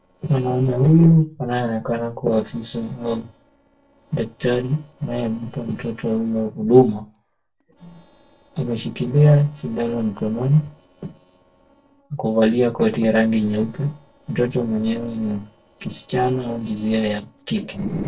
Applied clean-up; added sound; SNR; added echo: neural separator model SepFormer DNS4.